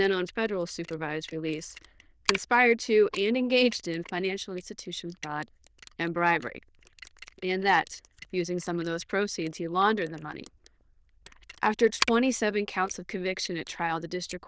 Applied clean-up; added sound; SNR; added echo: neural diffusion model UNIVERSE++.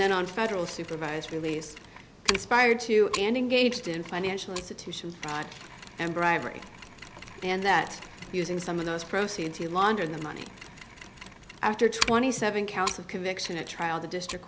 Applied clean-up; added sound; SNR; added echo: none; Mechanisms; 12 dB; none.